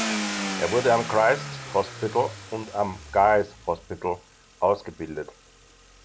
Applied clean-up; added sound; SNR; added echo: none; Car; 9 dB; none.